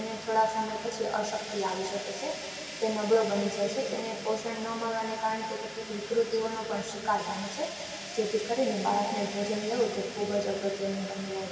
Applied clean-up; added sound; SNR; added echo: none; Fire; 11 dB; reverberation time 2.6 s.